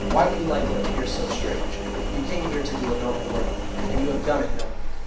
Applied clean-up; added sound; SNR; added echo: none; Engine; -3 dB; reverberation time 0.7 s.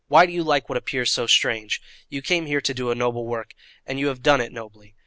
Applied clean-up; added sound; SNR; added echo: none; none; none; none.